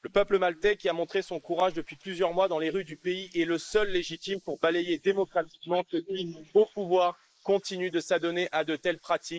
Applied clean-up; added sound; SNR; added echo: neural mask model Resemble Enhance denoiser.